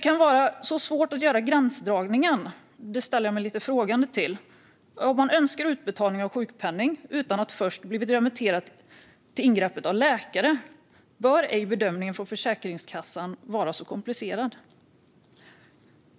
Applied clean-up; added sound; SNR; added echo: none; none; none; none.